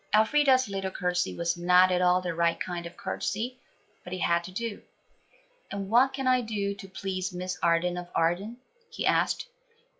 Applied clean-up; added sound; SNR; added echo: classical method log-MMSE.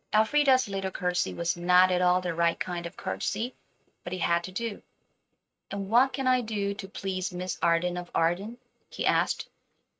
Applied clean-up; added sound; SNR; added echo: neural mask model RNNoise.